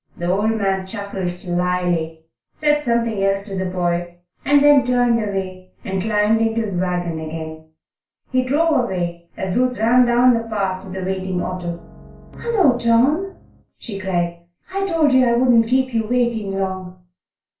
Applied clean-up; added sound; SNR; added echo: none; Piano; 19 dB; reverberation time 0.3 s.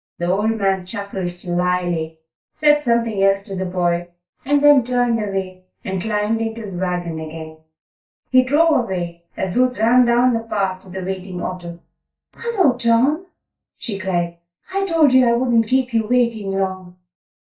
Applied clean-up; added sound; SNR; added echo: neural mask model DeepFilterNet 3.